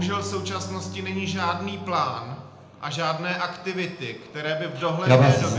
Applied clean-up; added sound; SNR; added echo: none; Bowed string instrument; 16 dB; reverberation time 0.7 s.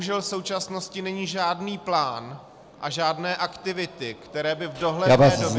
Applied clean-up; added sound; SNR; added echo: none; none; none; none.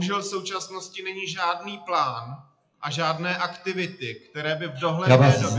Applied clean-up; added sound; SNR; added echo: classical method WPE with log-MMSE.